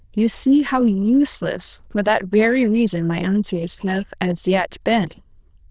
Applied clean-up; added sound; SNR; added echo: neural diffusion model UNIVERSE++.